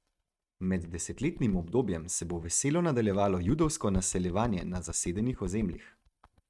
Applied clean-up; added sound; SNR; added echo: neural mask model RNNoise.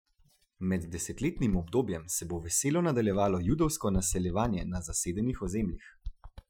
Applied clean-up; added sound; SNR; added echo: classical method Wiener filter.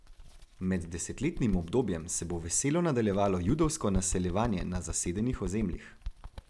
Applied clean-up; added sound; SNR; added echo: none; Bird; 10 dB; none.